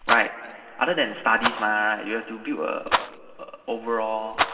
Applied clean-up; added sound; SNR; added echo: none; Rattle; 5 dB; reverberation time 2.2 s.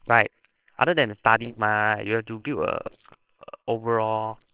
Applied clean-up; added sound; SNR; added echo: neural separator model SepFormer WHAMR!.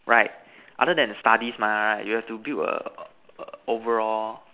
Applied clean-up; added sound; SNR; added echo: none; none; none; none.